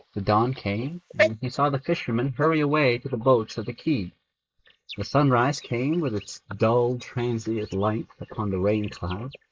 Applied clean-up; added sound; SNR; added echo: neural mask model Resemble Enhance denoiser.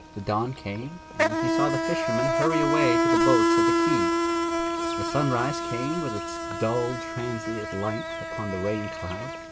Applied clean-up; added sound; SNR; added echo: none; Insect; -4 dB; none.